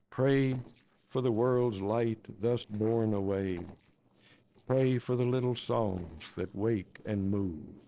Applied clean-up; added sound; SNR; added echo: neural separator model SepFormer DNS4.